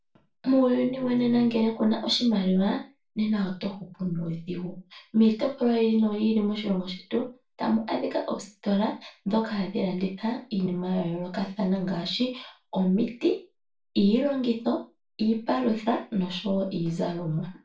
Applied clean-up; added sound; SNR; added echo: none; none; none; reverberation time 0.3 s.